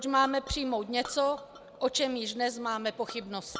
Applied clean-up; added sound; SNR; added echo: none; Chink, clink; 19 dB; none.